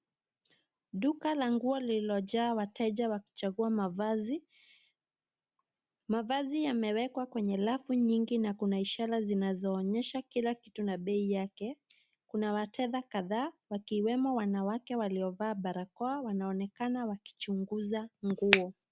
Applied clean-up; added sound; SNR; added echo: none; Finger snapping; -5 dB; none.